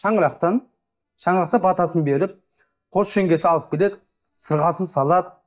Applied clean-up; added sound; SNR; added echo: neural mask model DeepFilterNet 3.